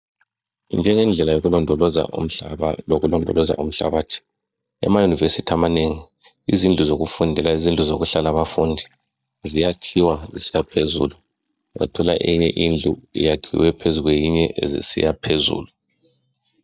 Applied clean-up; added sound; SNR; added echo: neural mask model DeepFilterNet 3.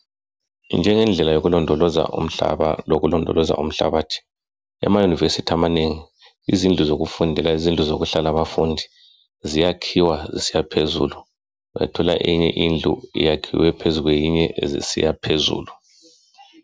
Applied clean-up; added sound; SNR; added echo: none; none; none; none.